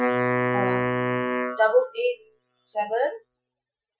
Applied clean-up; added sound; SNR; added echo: classical method Wiener filter.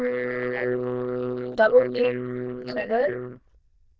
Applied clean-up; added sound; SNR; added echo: neural diffusion model UNIVERSE++.